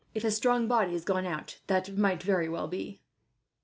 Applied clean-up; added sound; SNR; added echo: none; none; none; none.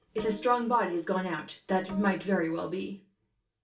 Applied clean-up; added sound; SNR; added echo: none; Bowed string instrument; 20 dB; reverberation time 0.2 s.